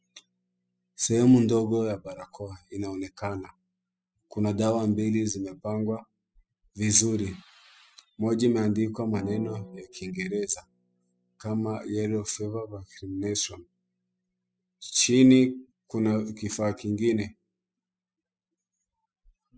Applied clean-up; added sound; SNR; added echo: classical method spectral subtraction.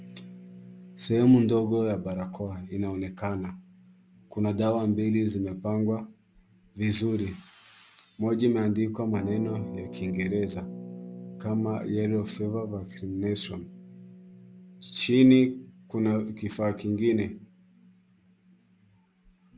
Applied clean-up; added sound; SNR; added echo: none; Harp; 17 dB; none.